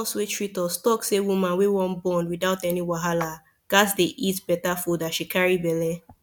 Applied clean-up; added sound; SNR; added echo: none; Clapping; 19 dB; none.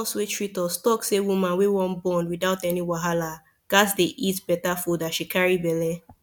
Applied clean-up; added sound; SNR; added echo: none; none; none; none.